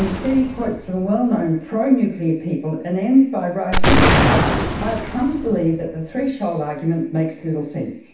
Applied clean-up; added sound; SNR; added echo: none; Explosion; 2 dB; reverberation time 0.7 s.